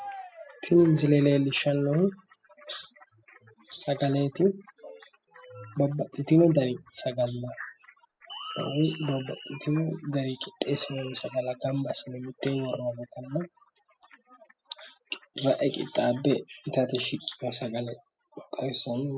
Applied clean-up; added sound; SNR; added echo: classical method spectral subtraction.